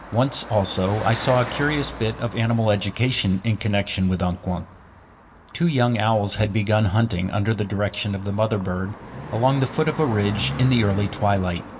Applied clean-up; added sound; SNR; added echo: none; Car passing by; 14 dB; reverberation time 0.7 s.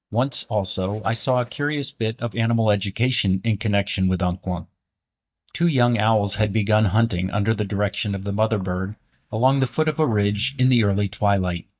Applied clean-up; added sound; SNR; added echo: neural mask model DeepFilterNet 3.